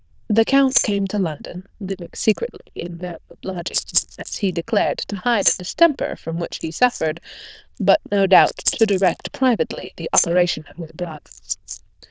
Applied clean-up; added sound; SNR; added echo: neural diffusion model UNIVERSE++.